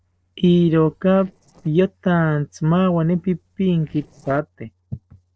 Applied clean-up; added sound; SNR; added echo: neural separator model SepFormer DNS4.